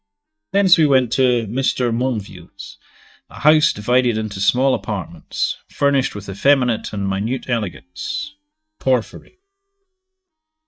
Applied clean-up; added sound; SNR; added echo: neural mask model DeepFilterNet 3.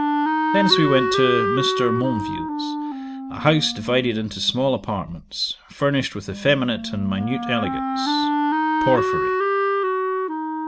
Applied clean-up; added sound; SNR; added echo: none; Wind instrument, woodwind instrument; 0 dB; none.